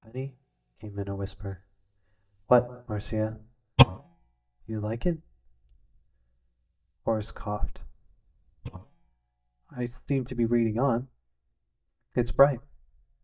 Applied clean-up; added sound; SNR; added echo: neural mask model DeepFilterNet 3.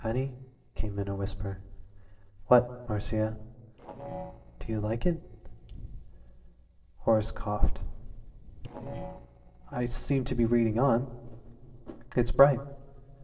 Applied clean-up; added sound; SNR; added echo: neural separator model SepFormer DNS4.